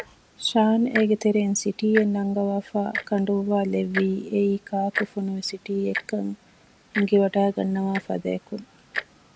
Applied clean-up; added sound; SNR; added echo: none; Tick-tock; 13 dB; none.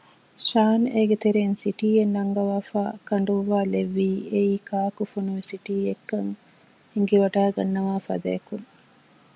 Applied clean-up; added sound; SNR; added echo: none; none; none; none.